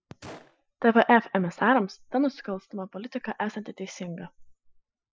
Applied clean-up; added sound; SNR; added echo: classical method Wiener filter.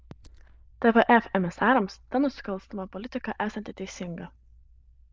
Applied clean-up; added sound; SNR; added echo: neural diffusion model UNIVERSE++.